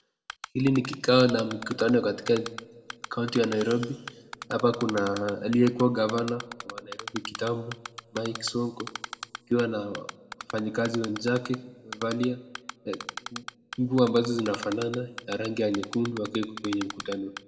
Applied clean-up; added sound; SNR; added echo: none; Typing; 13 dB; reverberation time 0.9 s.